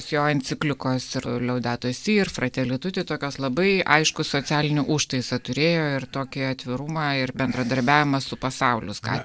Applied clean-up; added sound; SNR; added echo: none; none; none; none.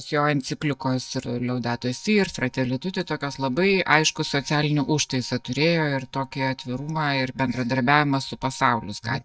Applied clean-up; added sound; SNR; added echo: neural mask model DeepFilterNet 3.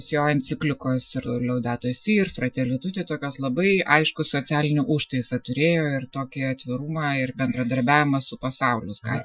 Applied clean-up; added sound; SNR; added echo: classical method Wiener filter.